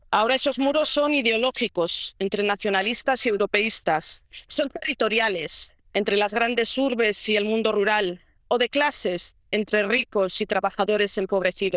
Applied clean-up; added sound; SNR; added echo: neural diffusion model UNIVERSE++.